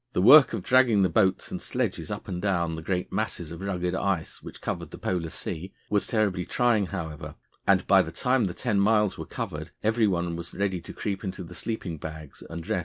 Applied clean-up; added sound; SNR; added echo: none; none; none; none.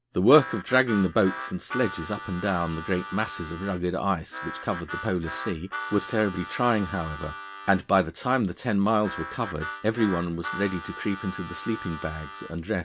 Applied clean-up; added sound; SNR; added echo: none; Harmonica; 11 dB; none.